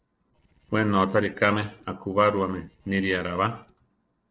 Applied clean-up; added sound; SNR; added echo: neural separator model SepFormer DNS4.